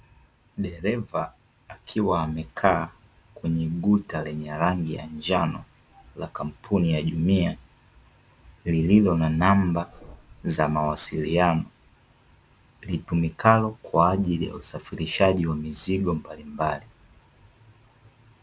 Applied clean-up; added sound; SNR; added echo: none; none; none; none.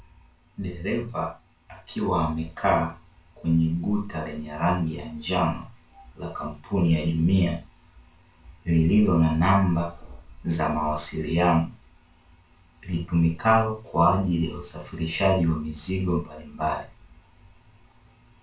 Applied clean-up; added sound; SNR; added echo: none; none; none; reverberation time 0.2 s.